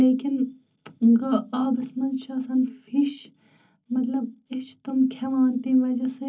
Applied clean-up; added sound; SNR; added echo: none; none; none; reverberation time 0.4 s.